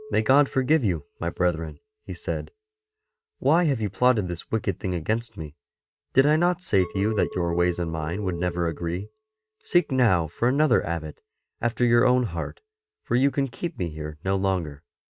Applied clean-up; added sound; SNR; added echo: neural mask model RNNoise.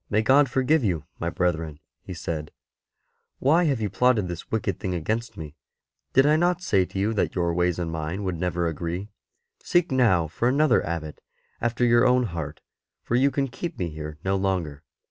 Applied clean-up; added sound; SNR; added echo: none; none; none; none.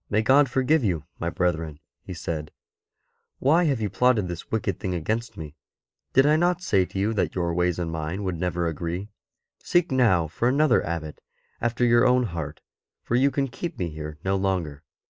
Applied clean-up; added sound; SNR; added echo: neural mask model Resemble Enhance denoiser.